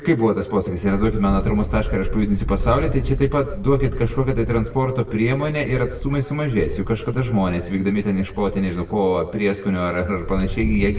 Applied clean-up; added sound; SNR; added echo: none; Wind; 7 dB; reverberation time 0.8 s.